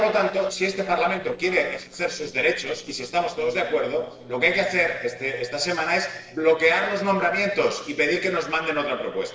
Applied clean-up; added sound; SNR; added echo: neural separator model SepFormer DNS4.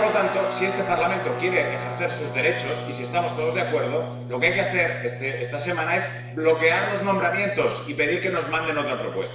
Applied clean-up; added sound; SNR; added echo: none; Guitar; 9 dB; reverberation time 1.0 s.